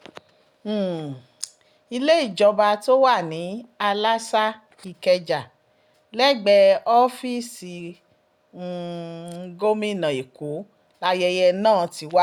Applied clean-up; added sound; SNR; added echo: none; none; none; none.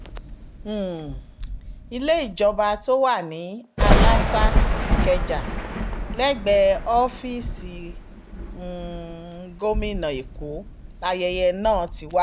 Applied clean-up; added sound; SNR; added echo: none; Thunder; 0 dB; none.